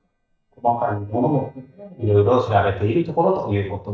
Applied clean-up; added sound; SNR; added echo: neural mask model DeepFilterNet 3.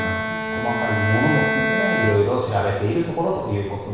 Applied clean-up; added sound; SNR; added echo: none; Bowed string instrument; 2 dB; reverberation time 1.1 s.